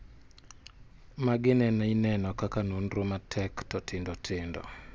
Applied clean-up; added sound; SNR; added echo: none; none; none; none.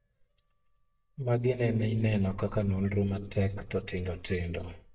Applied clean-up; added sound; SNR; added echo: neural mask model DeepFilterNet 3.